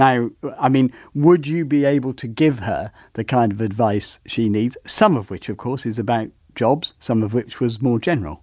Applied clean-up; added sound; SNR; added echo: none; none; none; none.